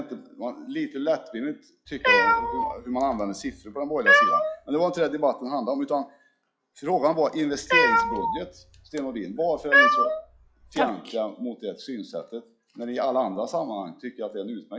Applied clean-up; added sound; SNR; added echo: classical method log-MMSE.